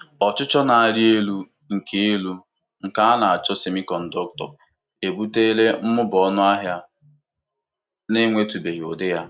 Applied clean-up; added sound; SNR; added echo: none; none; none; none.